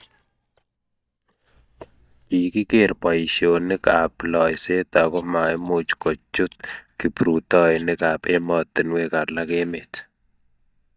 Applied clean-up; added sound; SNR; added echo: neural mask model DeepFilterNet 3.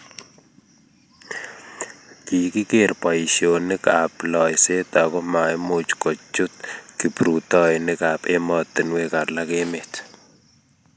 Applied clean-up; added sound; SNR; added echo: none; none; none; none.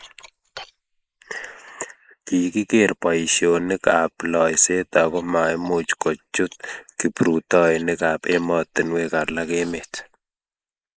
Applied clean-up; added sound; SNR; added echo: neural mask model Resemble Enhance denoiser.